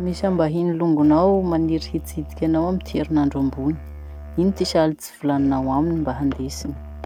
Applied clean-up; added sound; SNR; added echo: none; Musical instrument; 14 dB; none.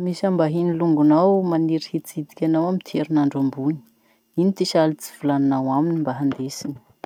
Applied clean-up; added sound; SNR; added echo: none; none; none; none.